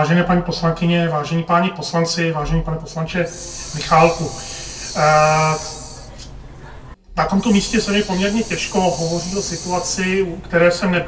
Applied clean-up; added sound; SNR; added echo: none; Hiss; 13 dB; reverberation time 0.2 s.